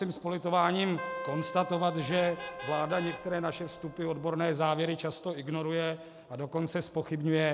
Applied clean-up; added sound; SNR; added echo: none; Vehicle horn, car horn, honking + Keyboard (musical); 11 dB; none.